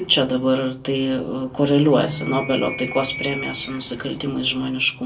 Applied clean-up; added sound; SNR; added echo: none; Animal; 14 dB; reverberation time 0.2 s.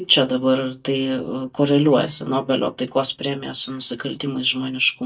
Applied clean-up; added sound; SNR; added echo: neural mask model DeepFilterNet 3.